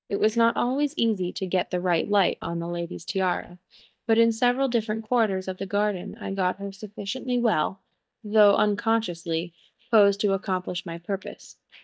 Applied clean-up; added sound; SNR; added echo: neural mask model DeepFilterNet 3.